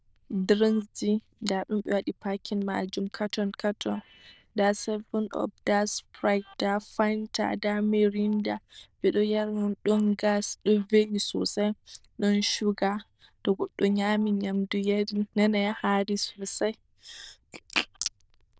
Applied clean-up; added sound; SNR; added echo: neural diffusion model UNIVERSE++.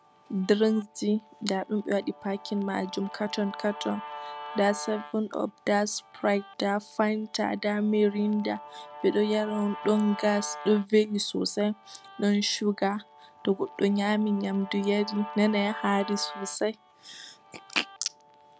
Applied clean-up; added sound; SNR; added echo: none; Guitar; 16 dB; none.